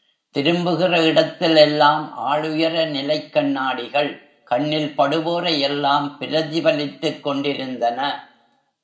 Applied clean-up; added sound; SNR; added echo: none; none; none; reverberation time 0.4 s.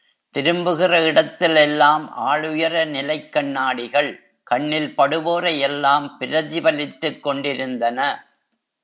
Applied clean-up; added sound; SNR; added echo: none; none; none; none.